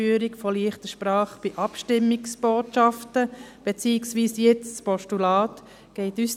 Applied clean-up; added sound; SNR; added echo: none; none; none; none.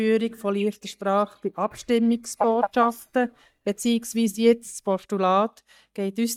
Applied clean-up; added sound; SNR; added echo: neural mask model DeepFilterNet 3.